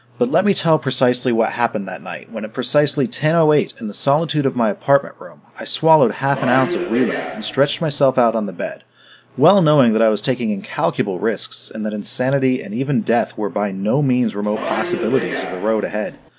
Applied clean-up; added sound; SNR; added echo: none; Subway, metro, underground; 7 dB; none.